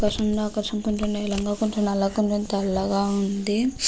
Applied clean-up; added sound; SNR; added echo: none; Glass; 13 dB; none.